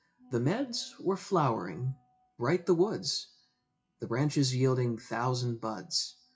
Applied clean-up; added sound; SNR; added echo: classical method WPE with log-MMSE.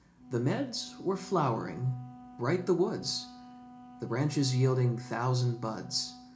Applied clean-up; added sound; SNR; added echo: none; Wind instrument, woodwind instrument; 19 dB; reverberation time 0.4 s.